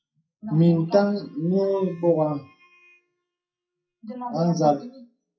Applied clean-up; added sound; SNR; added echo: classical method WPE with log-MMSE.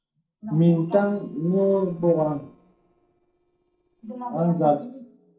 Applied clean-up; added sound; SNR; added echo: neural separator model SepFormer DNS4.